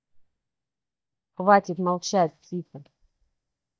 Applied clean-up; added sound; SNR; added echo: neural mask model DeepFilterNet 3.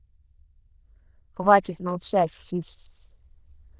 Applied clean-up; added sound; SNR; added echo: neural diffusion model UNIVERSE++.